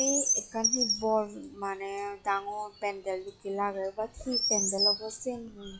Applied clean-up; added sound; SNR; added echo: classical method log-MMSE.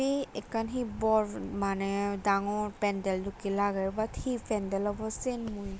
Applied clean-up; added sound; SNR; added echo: none; none; none; none.